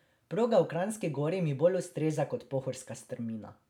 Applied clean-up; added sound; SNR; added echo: none; none; none; none.